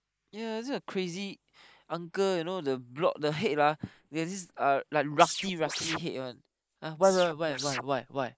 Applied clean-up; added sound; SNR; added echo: neural mask model Resemble Enhance denoiser.